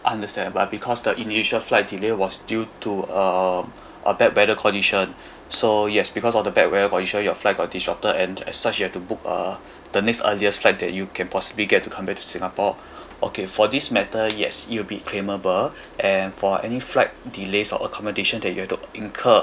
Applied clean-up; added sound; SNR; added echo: none; none; none; none.